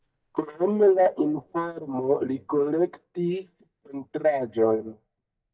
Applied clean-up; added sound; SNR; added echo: neural mask model DeepFilterNet 3.